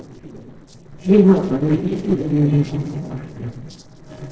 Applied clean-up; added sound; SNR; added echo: neural separator model SepFormer DNS4.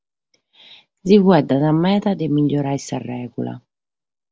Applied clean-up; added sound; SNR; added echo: none; none; none; none.